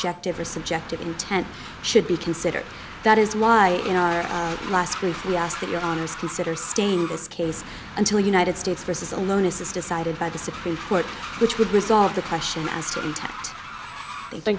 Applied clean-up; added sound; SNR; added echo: none; Train; 12 dB; none.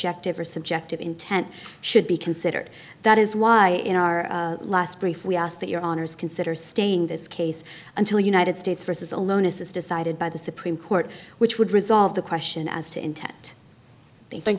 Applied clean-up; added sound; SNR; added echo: none; none; none; none.